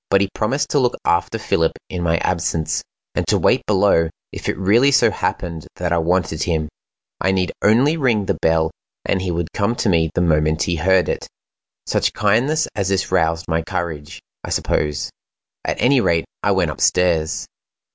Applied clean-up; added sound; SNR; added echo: none; none; none; none.